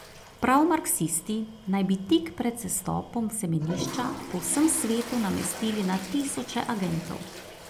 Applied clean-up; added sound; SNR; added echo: none; Toilet flush; 12 dB; none.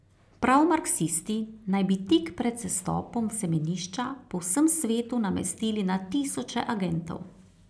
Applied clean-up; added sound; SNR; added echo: none; none; none; none.